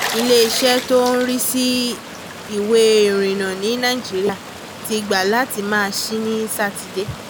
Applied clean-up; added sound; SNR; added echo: none; Bathtub (filling or washing) + Stream; 12 dB; none.